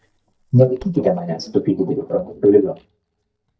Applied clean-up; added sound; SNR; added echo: neural mask model DeepFilterNet 3.